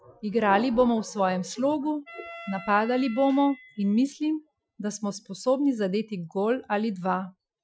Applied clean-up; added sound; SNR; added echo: classical method Wiener filter.